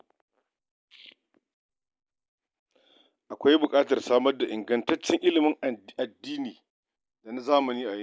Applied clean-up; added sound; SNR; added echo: none; none; none; none.